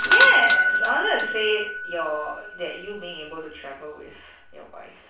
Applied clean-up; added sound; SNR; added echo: none; Bell / Doorbell; -4 dB; reverberation time 0.4 s.